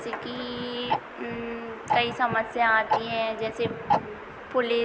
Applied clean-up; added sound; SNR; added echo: none; Tick-tock; 5 dB; none.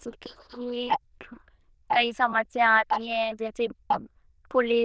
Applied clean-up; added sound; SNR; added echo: neural diffusion model UNIVERSE++.